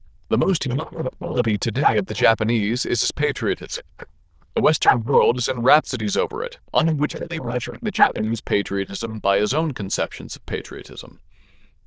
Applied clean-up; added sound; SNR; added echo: neural diffusion model UNIVERSE++.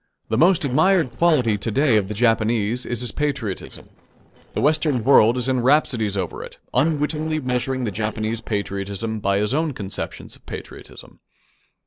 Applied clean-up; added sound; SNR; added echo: neural separator model SepFormer DNS4.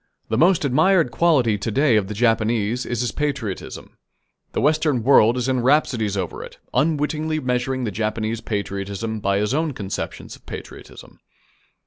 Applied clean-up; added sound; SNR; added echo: none; none; none; none.